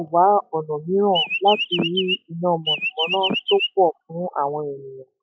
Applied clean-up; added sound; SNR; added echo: classical method log-MMSE.